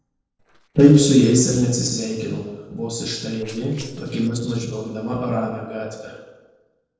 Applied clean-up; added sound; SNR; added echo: neural separator model SepFormer DNS4.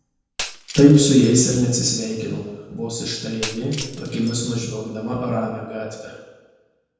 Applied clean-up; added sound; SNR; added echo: none; Shatter; 16 dB; reverberation time 1.1 s.